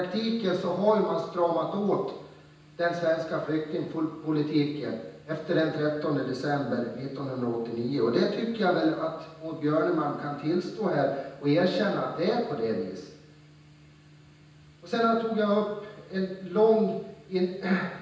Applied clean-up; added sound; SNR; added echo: none; none; none; reverberation time 0.9 s.